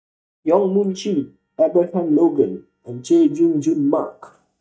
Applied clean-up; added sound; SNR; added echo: neural mask model DeepFilterNet 3.